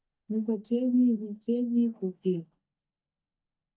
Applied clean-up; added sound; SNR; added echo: neural mask model DeepFilterNet 3.